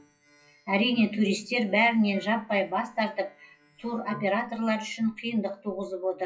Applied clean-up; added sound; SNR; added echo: classical method WPE with log-MMSE.